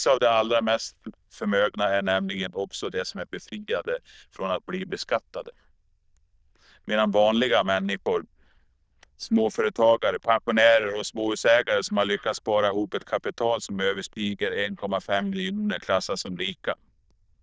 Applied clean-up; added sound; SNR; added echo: neural diffusion model UNIVERSE++.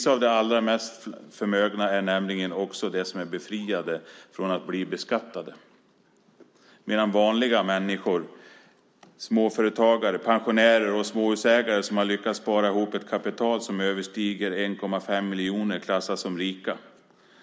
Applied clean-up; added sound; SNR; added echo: none; none; none; none.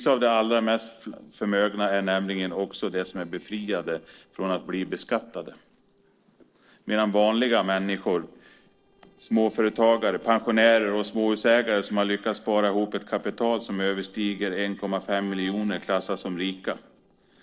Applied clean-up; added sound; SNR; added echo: neural separator model SepFormer DNS4.